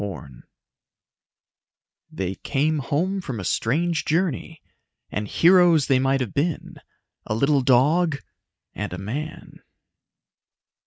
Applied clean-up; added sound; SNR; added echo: none; none; none; none.